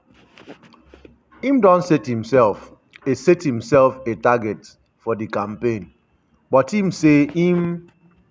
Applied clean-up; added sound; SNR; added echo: none; none; none; none.